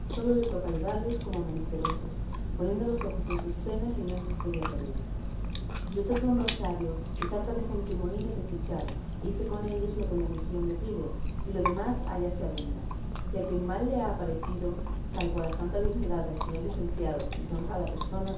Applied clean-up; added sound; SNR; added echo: none; Chewing, mastication; -1 dB; reverberation time 0.6 s.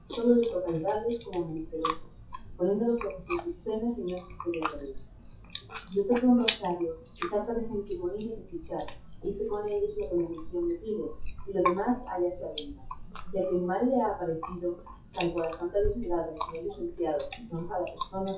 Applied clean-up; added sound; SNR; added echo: classical method WPE with log-MMSE.